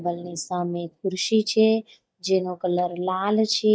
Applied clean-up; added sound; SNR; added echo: neural mask model DeepFilterNet 3.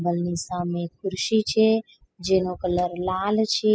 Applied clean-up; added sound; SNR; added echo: classical method spectral subtraction.